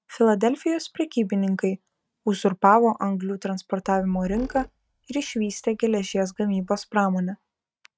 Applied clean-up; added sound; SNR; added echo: neural mask model RNNoise.